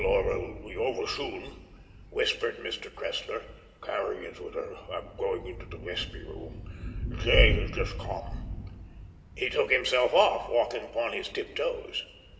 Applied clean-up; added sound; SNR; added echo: none; Thunder / Rain; 5 dB; reverberation time 2.7 s.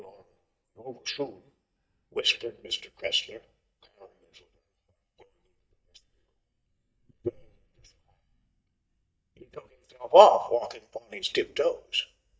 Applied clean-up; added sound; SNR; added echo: neural mask model DeepFilterNet 3.